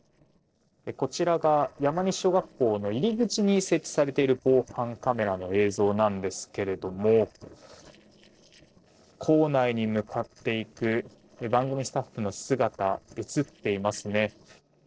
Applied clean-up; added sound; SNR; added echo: neural separator model SepFormer DNS4.